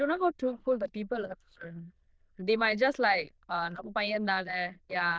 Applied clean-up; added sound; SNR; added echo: neural diffusion model UNIVERSE++.